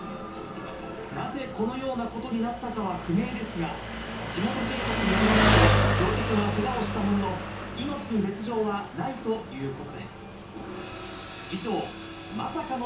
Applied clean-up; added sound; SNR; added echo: none; Engine; -1 dB; reverberation time 0.6 s.